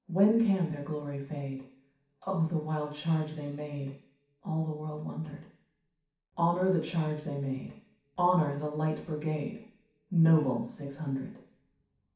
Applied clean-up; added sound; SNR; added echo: none; none; none; reverberation time 0.6 s.